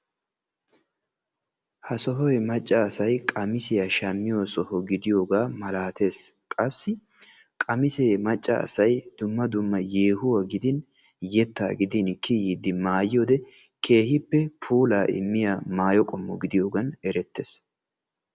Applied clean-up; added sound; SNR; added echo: none; none; none; none.